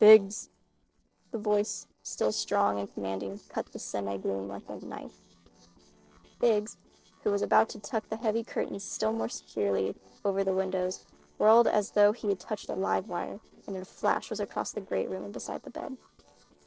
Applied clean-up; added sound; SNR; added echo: neural separator model SepFormer DNS4.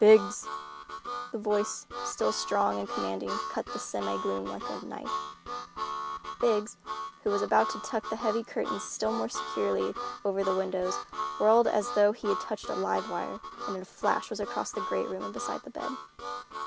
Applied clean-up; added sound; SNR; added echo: none; Harmonica; 8 dB; none.